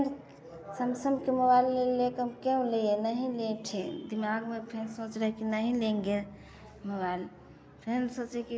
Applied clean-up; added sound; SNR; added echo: none; none; none; none.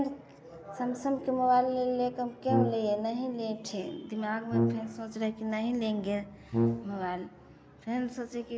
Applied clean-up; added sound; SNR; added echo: none; Brass instrument; -1 dB; none.